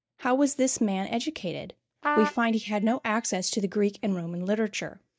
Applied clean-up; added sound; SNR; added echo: neural mask model DeepFilterNet 3.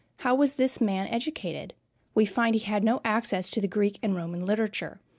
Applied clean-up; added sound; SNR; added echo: none; none; none; none.